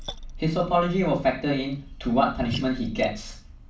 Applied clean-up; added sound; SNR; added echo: none; Splash, splatter; 16 dB; reverberation time 0.3 s.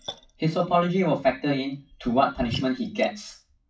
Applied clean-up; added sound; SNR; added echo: classical method WPE with log-MMSE.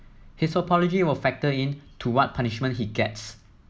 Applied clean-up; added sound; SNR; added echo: none; none; none; none.